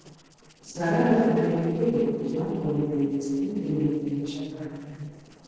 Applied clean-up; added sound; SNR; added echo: neural separator model SepFormer DNS4.